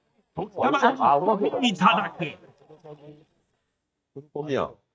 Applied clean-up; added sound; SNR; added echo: neural mask model DeepFilterNet 3.